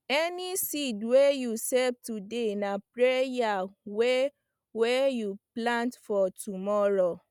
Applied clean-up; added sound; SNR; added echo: none; none; none; none.